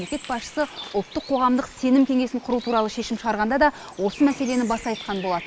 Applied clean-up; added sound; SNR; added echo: none; Bird; 19 dB; none.